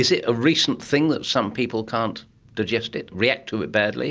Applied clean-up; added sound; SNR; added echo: none; none; none; none.